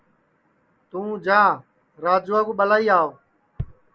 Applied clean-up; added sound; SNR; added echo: none; none; none; none.